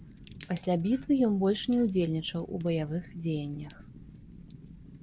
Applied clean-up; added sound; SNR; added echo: none; Fire; 18 dB; none.